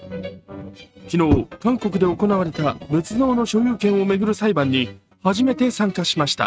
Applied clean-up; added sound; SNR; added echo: neural mask model RNNoise.